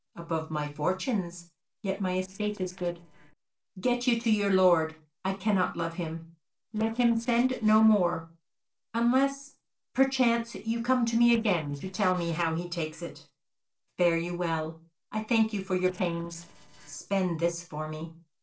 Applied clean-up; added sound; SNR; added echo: neural separator model SepFormer DNS4.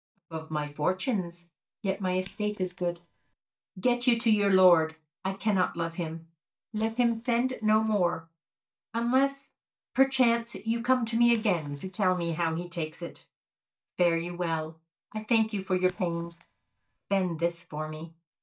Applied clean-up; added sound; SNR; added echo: neural mask model DeepFilterNet 3.